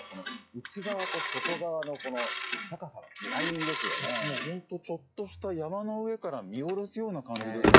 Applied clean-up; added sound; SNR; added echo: classical method log-MMSE.